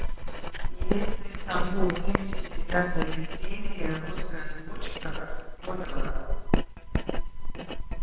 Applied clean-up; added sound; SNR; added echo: neural separator model SepFormer WHAMR!.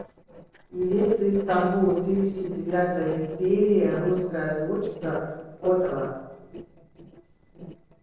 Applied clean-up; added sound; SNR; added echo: neural separator model SepFormer DNS4.